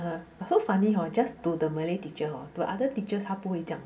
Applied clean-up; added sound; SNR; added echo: none; none; none; reverberation time 1.1 s.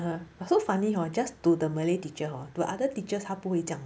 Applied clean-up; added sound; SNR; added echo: none; none; none; none.